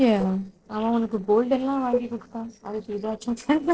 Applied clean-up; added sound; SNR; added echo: neural separator model SepFormer DNS4.